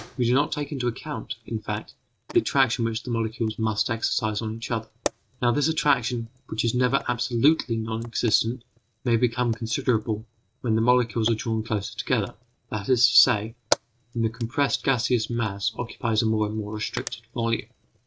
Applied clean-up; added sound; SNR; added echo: neural mask model RNNoise.